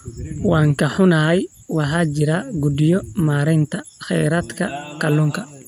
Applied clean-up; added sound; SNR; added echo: none; none; none; none.